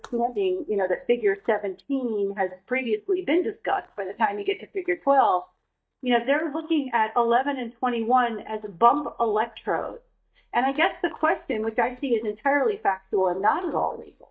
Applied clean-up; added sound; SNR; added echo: neural mask model DeepFilterNet 3.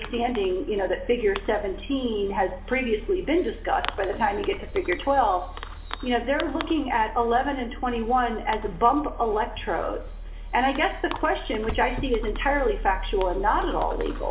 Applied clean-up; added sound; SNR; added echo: none; Fireworks; 9 dB; reverberation time 0.6 s.